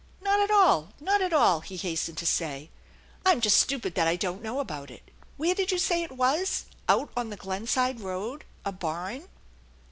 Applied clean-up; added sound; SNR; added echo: none; none; none; none.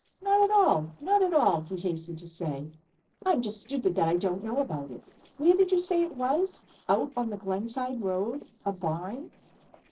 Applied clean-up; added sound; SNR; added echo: neural separator model SepFormer DNS4.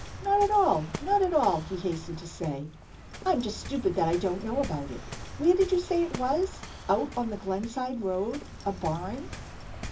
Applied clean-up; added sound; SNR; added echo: none; Waves, surf; 12 dB; reverberation time 0.4 s.